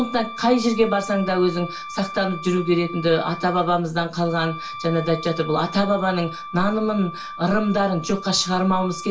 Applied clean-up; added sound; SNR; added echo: none; Wind instrument, woodwind instrument; 13 dB; reverberation time 0.2 s.